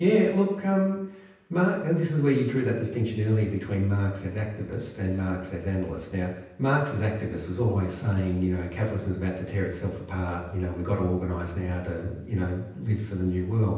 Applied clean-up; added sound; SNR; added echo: none; none; none; reverberation time 0.9 s.